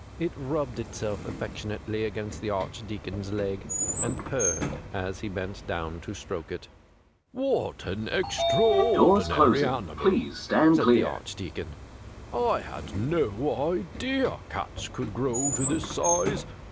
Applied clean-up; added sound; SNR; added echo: none; Sliding door / Train; 0 dB; none.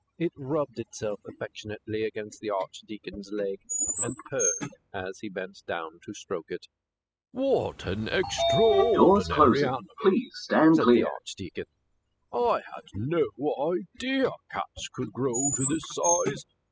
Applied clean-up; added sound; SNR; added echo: classical method spectral subtraction.